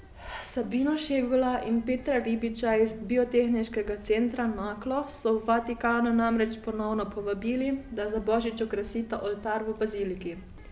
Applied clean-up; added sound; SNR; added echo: none; Bird; 19 dB; none.